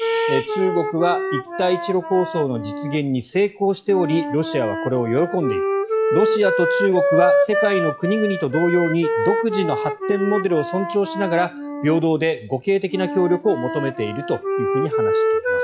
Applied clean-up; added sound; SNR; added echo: classical method log-MMSE.